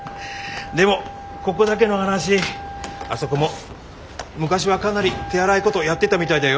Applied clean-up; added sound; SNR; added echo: none; Wind instrument, woodwind instrument; 15 dB; none.